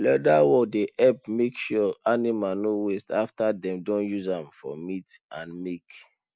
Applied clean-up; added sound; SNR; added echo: none; none; none; none.